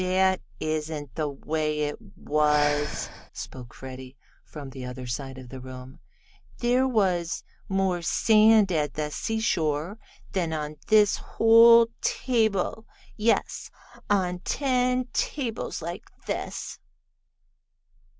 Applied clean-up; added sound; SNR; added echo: none; Breathing; 9 dB; none.